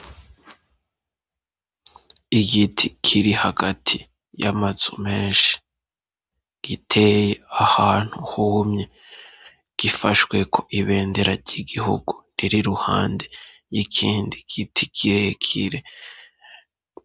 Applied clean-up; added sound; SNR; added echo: none; none; none; none.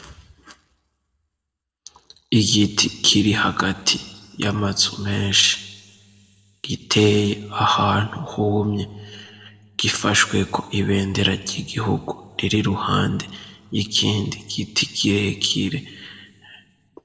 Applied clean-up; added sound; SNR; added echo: none; none; none; reverberation time 1.1 s.